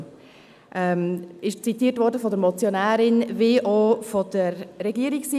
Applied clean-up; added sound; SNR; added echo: none; none; none; none.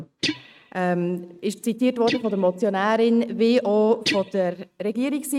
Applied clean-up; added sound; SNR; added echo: neural mask model RNNoise.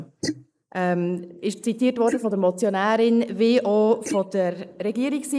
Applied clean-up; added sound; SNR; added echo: neural mask model Resemble Enhance denoiser.